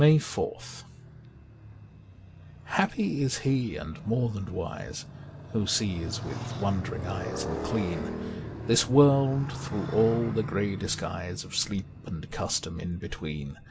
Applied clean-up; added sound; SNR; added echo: none; Motorcycle; 10 dB; none.